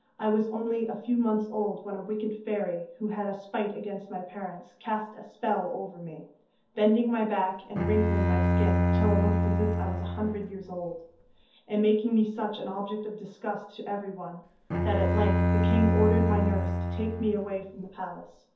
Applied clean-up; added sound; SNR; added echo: none; Bowed string instrument; -3 dB; reverberation time 0.5 s.